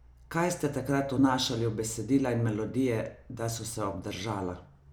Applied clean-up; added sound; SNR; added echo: none; none; none; none.